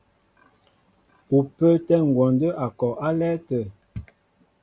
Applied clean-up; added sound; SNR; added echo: none; none; none; none.